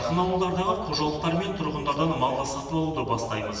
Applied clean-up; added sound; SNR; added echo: none; Aircraft; 17 dB; reverberation time 1.4 s.